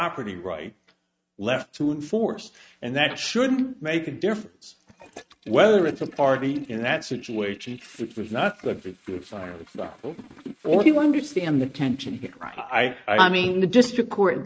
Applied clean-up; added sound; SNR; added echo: neural mask model RNNoise.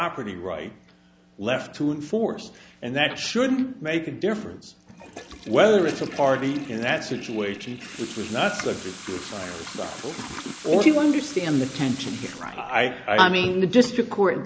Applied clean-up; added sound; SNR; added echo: none; Toilet flush / Water tap, faucet; 17 dB; none.